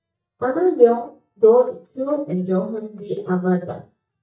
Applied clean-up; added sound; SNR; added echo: neural mask model DeepFilterNet 3.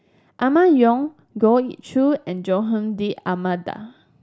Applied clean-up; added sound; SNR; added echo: none; none; none; none.